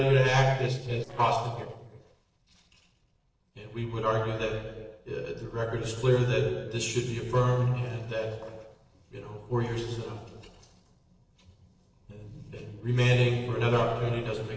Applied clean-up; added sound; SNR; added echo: neural separator model SepFormer DNS4.